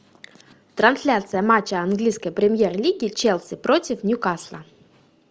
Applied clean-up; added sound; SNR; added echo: none; none; none; none.